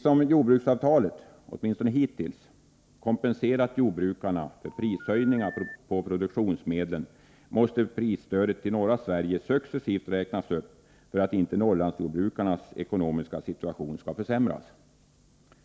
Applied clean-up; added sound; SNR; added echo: none; Telephone; 17 dB; none.